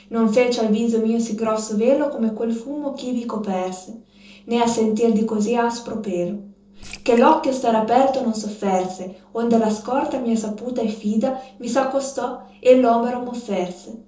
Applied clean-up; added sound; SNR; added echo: neural separator model SepFormer DNS4.